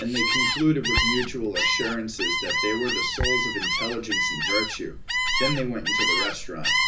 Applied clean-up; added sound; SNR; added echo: none; Gull, seagull; -3 dB; reverberation time 0.4 s.